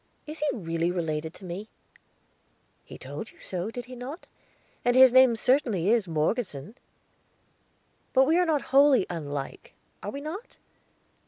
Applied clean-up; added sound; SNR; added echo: none; none; none; none.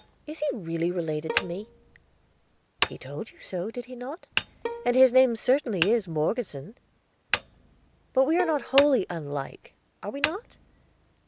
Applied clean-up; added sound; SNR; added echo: none; Bowed string instrument + Hammer; 9 dB; none.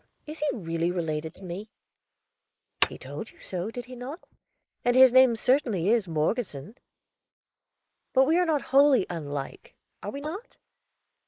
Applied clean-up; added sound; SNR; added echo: neural mask model Resemble Enhance denoiser.